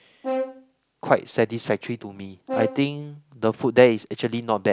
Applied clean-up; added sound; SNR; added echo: none; Brass instrument; 9 dB; none.